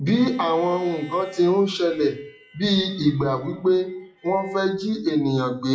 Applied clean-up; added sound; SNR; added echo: classical method WPE with log-MMSE.